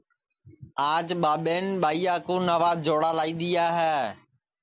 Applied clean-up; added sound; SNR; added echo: none; none; none; none.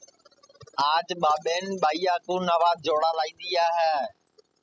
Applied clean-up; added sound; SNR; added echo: classical method spectral subtraction.